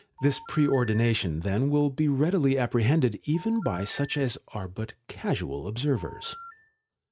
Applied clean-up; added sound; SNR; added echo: neural mask model RNNoise.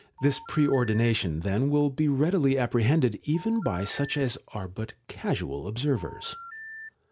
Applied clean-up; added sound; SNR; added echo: none; Telephone; 15 dB; none.